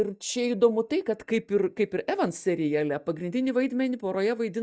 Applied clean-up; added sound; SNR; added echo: neural mask model DeepFilterNet 3.